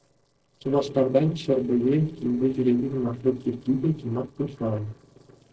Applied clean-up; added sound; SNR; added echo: neural separator model SepFormer DNS4.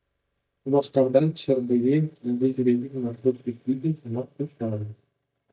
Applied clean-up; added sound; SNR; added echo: neural mask model DeepFilterNet 3.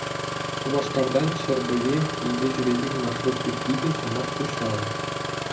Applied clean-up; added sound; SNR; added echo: none; Engine starting; 2 dB; reverberation time 0.4 s.